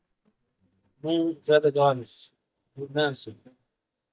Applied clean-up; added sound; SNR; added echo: neural mask model DeepFilterNet 3.